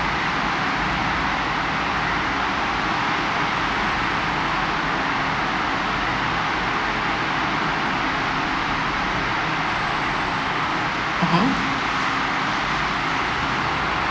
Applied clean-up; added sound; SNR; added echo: none; none; none; none.